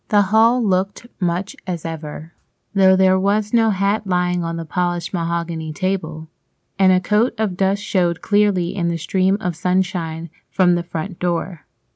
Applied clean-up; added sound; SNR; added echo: none; none; none; none.